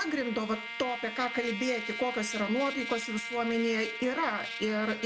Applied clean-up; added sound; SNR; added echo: none; Trumpet; 7 dB; none.